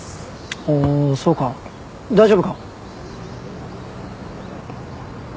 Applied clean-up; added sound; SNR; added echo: none; none; none; none.